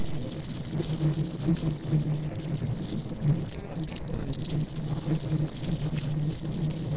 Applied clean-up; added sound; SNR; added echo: neural separator model SepFormer DNS4.